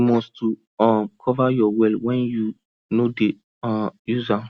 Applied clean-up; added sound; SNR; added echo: none; none; none; none.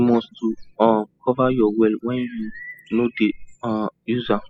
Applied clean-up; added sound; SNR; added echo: classical method spectral subtraction.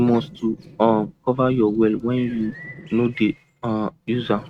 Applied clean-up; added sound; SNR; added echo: neural mask model RNNoise.